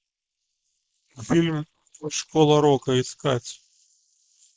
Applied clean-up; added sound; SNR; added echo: neural mask model Resemble Enhance denoiser.